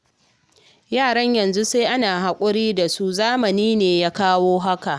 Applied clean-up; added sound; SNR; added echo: none; none; none; none.